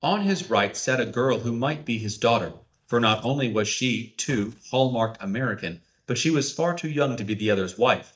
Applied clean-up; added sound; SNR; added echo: neural mask model DeepFilterNet 3.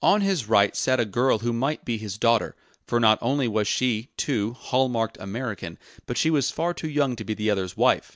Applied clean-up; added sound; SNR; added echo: none; none; none; none.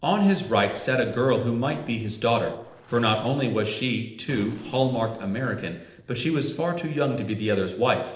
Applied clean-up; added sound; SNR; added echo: neural separator model SepFormer DNS4.